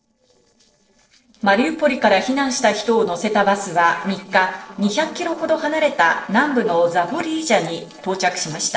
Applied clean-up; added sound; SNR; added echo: neural separator model SepFormer DNS4.